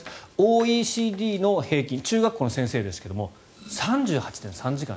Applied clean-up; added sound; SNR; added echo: none; none; none; none.